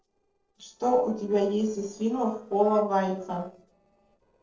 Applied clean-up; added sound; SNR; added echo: neural separator model SepFormer DNS4.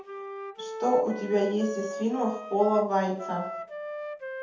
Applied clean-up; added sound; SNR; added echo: none; Wind instrument, woodwind instrument; 9 dB; reverberation time 0.6 s.